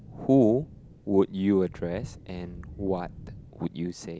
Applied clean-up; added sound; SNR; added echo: none; Thunder / Rain; 18 dB; none.